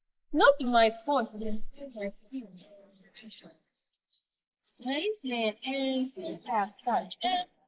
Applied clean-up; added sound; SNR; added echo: neural mask model Resemble Enhance denoiser.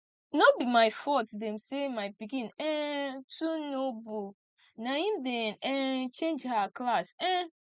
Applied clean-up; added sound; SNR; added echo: none; none; none; none.